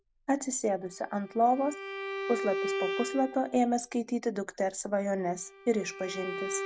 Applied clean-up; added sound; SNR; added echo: none; Bowed string instrument; 8 dB; none.